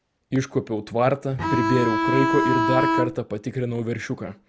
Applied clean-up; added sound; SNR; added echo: none; Bowed string instrument; -3 dB; none.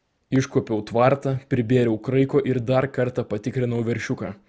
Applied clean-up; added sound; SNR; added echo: none; none; none; none.